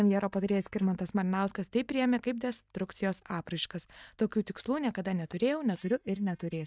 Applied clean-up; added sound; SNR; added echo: neural mask model DeepFilterNet 3.